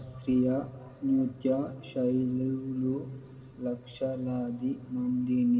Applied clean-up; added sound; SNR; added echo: none; none; none; reverberation time 1.6 s.